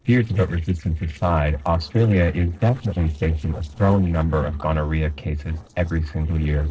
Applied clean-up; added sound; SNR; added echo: neural separator model SepFormer DNS4.